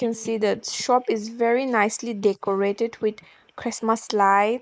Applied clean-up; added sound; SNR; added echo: neural mask model Resemble Enhance denoiser.